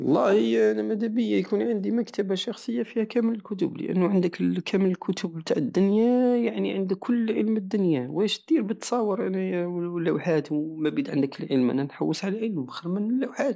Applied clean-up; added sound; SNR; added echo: none; none; none; none.